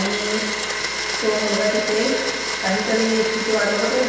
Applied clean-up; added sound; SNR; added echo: none; Domestic sounds, home sounds; 2 dB; reverberation time 1.2 s.